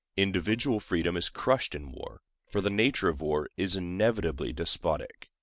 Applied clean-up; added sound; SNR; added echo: neural separator model SepFormer DNS4.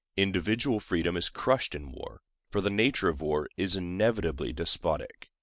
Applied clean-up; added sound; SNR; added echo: neural mask model Resemble Enhance denoiser.